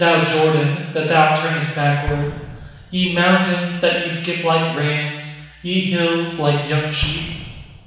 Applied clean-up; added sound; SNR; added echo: none; Explosion; 18 dB; reverberation time 1.1 s.